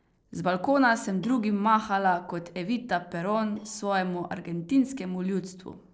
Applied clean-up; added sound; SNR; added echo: neural separator model SepFormer DNS4.